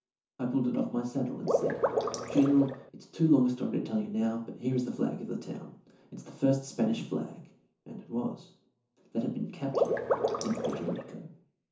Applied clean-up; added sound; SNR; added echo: none; Water / Liquid; -1 dB; reverberation time 0.9 s.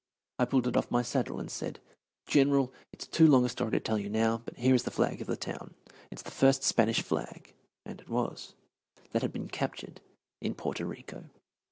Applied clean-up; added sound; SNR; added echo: none; none; none; none.